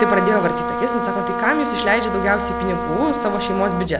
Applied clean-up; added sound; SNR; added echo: none; Trumpet; 2 dB; none.